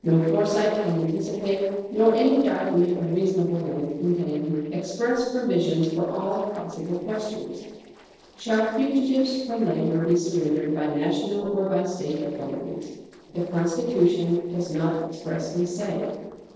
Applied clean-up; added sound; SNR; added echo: neural separator model SepFormer DNS4.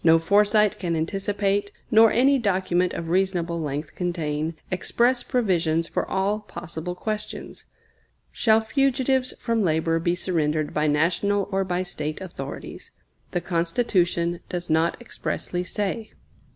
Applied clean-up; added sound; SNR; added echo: none; none; none; none.